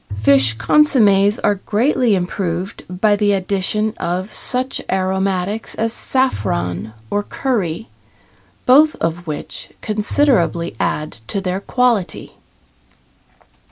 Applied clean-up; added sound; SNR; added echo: none; Bowed string instrument; 13 dB; none.